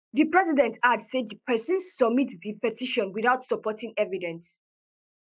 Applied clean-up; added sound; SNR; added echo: neural mask model Resemble Enhance denoiser.